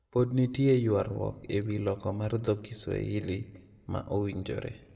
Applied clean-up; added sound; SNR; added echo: none; none; none; reverberation time 1.2 s.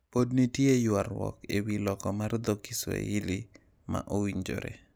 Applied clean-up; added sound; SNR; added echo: none; none; none; none.